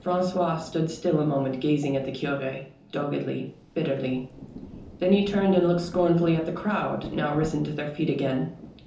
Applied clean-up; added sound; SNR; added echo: none; Rain; 18 dB; reverberation time 0.6 s.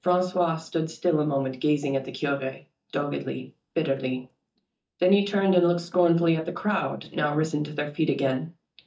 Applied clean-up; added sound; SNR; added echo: neural mask model DeepFilterNet 3.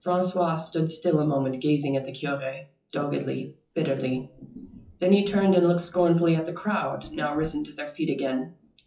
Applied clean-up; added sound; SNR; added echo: classical method WPE with log-MMSE.